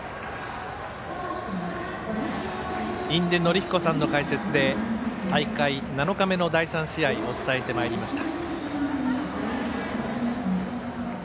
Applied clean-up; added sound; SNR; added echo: none; none; none; none.